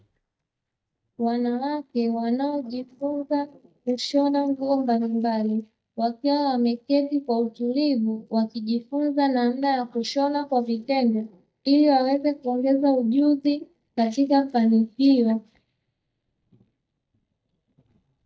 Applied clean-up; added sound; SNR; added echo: neural mask model DeepFilterNet 3.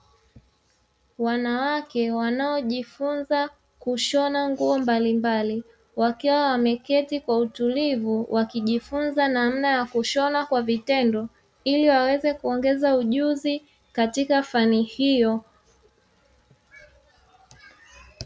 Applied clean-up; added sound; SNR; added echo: none; none; none; none.